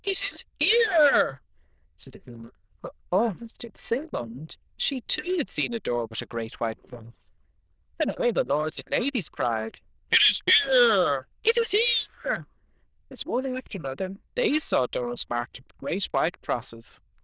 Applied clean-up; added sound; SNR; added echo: neural diffusion model UNIVERSE++.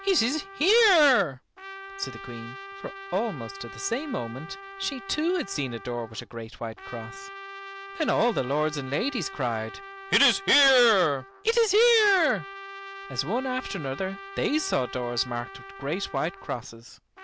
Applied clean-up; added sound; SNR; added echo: none; Trumpet; 15 dB; none.